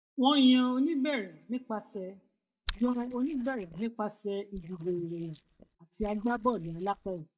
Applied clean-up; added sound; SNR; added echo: neural mask model DeepFilterNet 3.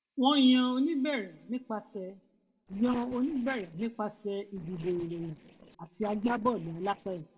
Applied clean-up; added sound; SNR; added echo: neural separator model SepFormer DNS4.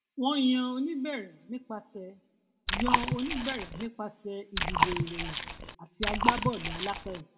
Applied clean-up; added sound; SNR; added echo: none; Chewing, mastication; -3 dB; reverberation time 0.8 s.